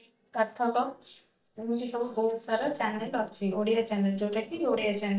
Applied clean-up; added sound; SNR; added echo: neural mask model DeepFilterNet 3.